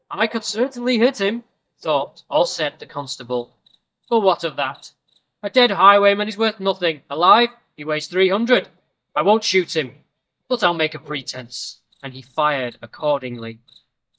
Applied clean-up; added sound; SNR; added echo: neural mask model DeepFilterNet 3.